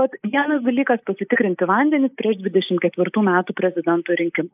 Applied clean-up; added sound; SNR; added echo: neural mask model Resemble Enhance denoiser.